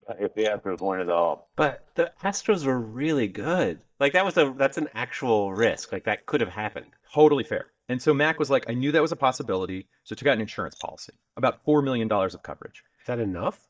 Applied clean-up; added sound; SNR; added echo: neural mask model DeepFilterNet 3.